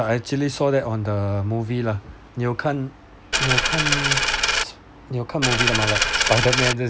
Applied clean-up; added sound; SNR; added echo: none; Coin (dropping); -3 dB; none.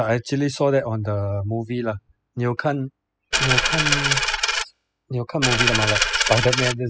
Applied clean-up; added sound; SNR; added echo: classical method spectral subtraction.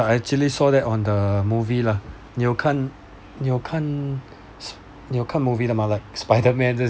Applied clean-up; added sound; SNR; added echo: none; none; none; none.